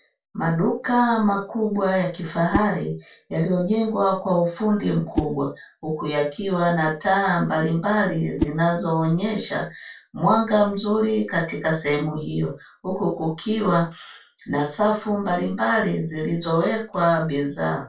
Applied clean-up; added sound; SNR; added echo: none; Whoosh, swoosh, swish; 12 dB; reverberation time 0.2 s.